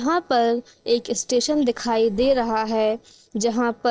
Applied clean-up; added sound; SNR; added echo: neural separator model SepFormer DNS4.